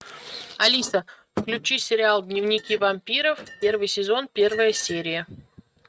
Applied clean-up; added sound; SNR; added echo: neural mask model RNNoise.